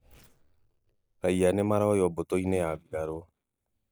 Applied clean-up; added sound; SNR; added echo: neural mask model DeepFilterNet 3.